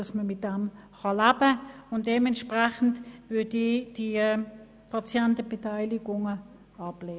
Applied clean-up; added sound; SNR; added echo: none; none; none; none.